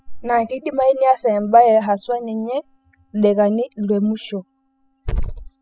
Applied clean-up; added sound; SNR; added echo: classical method spectral subtraction.